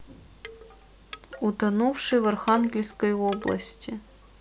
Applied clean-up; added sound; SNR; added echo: none; Wind chime / Wood; 18 dB; none.